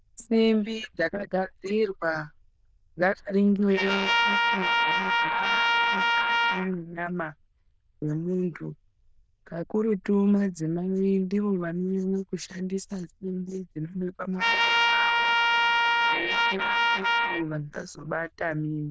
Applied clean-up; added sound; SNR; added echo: neural diffusion model UNIVERSE++.